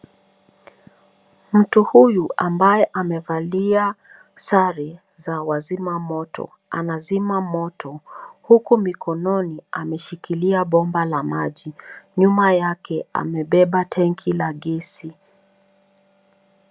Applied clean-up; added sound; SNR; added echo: none; none; none; none.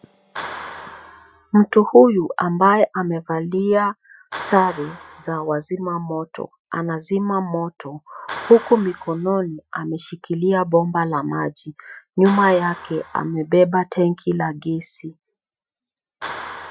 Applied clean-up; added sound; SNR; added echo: classical method Wiener filter.